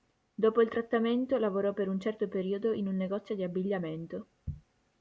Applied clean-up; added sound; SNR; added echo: none; none; none; none.